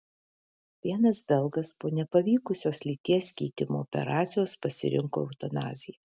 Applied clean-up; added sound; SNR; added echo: none; none; none; none.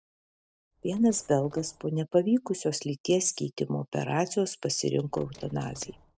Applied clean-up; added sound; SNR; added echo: neural separator model SepFormer DNS4.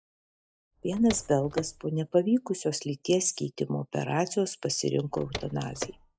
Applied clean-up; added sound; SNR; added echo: classical method log-MMSE.